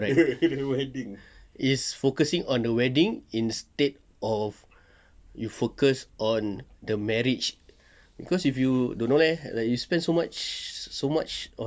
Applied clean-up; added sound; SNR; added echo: none; none; none; none.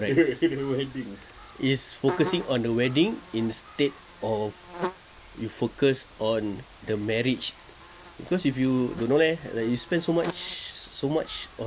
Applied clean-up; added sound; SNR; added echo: none; Buzz; 15 dB; none.